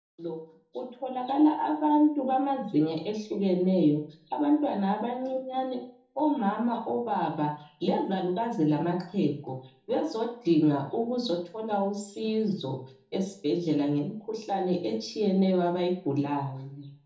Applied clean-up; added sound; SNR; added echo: none; none; none; reverberation time 1.0 s.